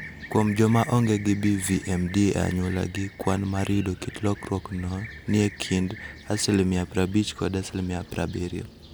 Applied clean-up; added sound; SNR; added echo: none; Fixed-wing aircraft, airplane; 16 dB; none.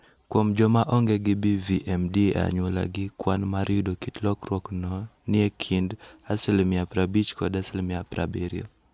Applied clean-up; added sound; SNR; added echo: none; none; none; none.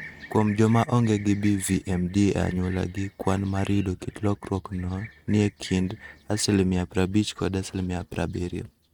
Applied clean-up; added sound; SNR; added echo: neural mask model RNNoise.